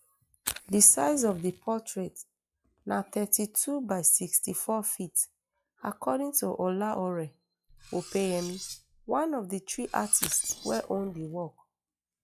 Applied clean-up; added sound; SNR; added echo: classical method log-MMSE.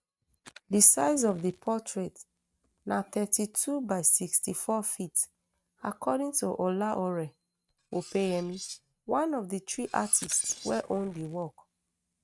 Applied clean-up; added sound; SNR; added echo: neural mask model RNNoise.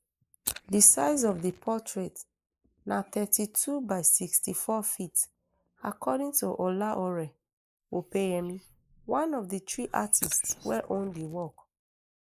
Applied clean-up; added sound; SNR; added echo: neural mask model Resemble Enhance denoiser.